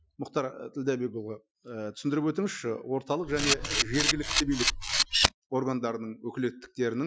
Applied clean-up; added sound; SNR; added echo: classical method Wiener filter.